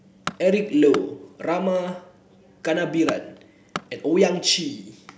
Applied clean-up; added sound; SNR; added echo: none; Tools; 15 dB; none.